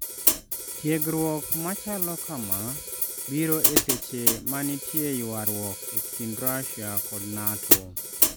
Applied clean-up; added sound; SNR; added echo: none; Hi-hat; -5 dB; none.